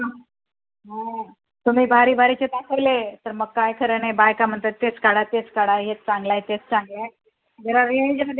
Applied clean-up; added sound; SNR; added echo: none; none; none; none.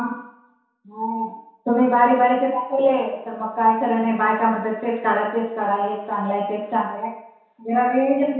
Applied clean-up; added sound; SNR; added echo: none; none; none; reverberation time 0.7 s.